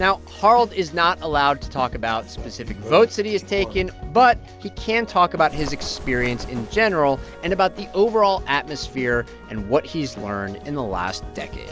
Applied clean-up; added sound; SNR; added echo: none; Bird + Knock; 18 dB; none.